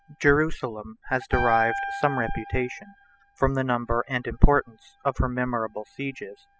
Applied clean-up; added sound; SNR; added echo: classical method spectral subtraction.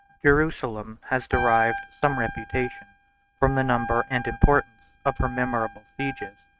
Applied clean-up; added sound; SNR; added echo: neural mask model RNNoise.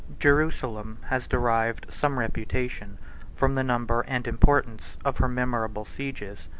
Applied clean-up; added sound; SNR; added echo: none; none; none; none.